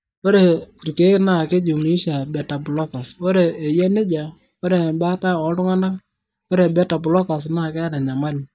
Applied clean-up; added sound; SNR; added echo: neural mask model DeepFilterNet 3.